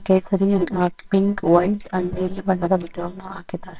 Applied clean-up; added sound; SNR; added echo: neural separator model SepFormer WHAMR!.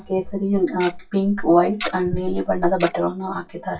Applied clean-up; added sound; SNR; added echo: classical method WPE with log-MMSE.